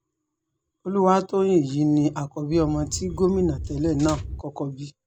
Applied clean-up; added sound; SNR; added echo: none; Wind; 10 dB; none.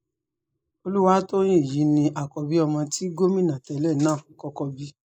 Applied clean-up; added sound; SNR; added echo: neural mask model Resemble Enhance denoiser.